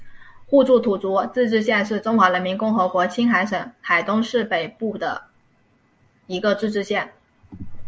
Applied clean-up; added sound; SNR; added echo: none; none; none; none.